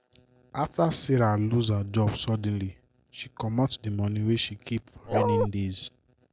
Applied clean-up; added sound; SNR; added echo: none; Bark; -2 dB; none.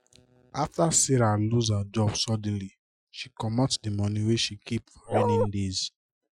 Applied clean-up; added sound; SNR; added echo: classical method Wiener filter.